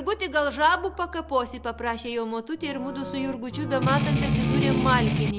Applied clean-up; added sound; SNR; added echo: none; Strum; -3 dB; none.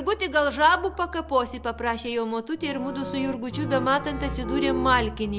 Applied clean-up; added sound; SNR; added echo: none; none; none; none.